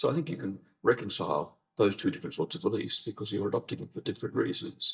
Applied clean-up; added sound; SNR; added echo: neural mask model DeepFilterNet 3.